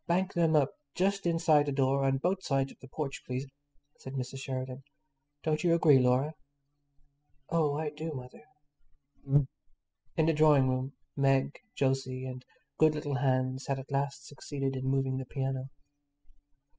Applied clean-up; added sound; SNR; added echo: classical method spectral subtraction.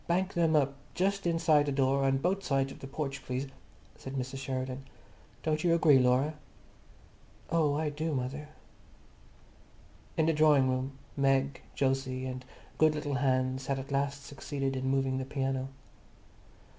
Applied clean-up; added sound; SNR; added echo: none; none; none; none.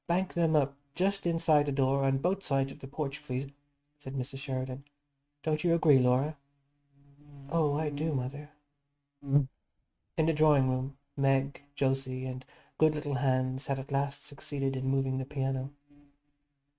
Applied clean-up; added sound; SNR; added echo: neural mask model RNNoise.